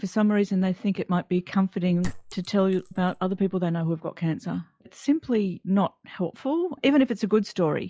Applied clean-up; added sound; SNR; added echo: classical method log-MMSE.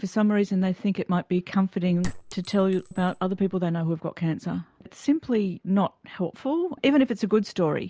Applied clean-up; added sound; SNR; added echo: none; Chink, clink; 13 dB; none.